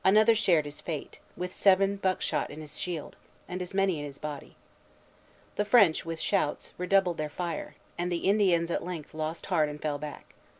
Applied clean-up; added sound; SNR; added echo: none; none; none; none.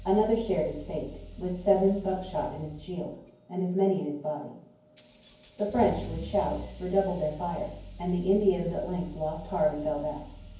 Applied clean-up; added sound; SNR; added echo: none; Engine starting / Accelerating, revving, vroom / Car; 15 dB; reverberation time 0.9 s.